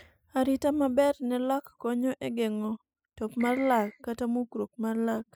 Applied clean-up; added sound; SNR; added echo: classical method spectral subtraction.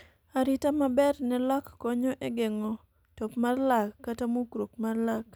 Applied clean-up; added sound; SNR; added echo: none; none; none; none.